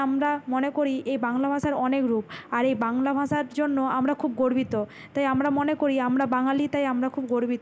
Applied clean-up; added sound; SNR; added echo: none; none; none; none.